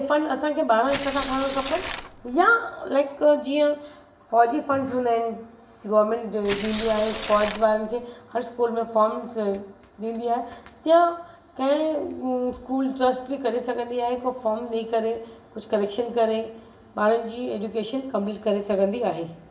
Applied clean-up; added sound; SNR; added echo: none; Tearing; 7 dB; reverberation time 0.7 s.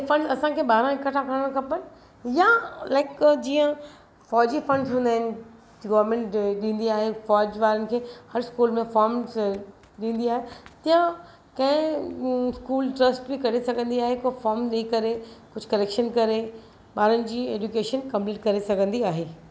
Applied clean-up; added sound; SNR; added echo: none; none; none; none.